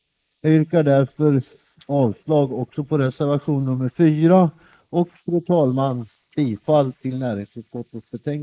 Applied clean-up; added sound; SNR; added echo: neural mask model Resemble Enhance denoiser.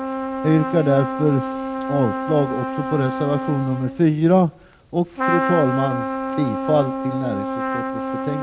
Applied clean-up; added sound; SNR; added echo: none; Trumpet; 4 dB; none.